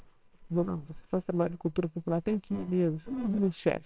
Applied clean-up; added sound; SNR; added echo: neural separator model SepFormer WHAMR!.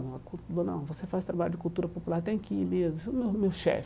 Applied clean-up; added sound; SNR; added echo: none; none; none; none.